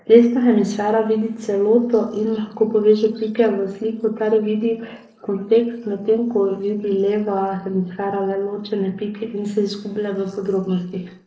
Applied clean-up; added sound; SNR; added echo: neural mask model Resemble Enhance denoiser.